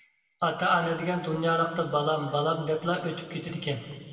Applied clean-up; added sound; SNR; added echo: none; none; none; reverberation time 2.2 s.